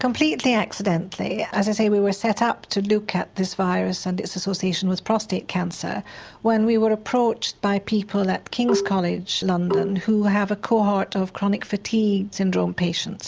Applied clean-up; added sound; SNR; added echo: none; Marimba, xylophone; 5 dB; none.